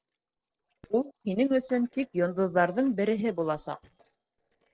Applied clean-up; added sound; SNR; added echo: neural separator model SepFormer DNS4.